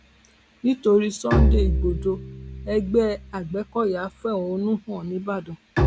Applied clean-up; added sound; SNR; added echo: none; Bowed string instrument; 1 dB; none.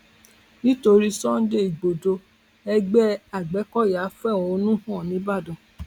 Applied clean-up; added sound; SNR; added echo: none; none; none; none.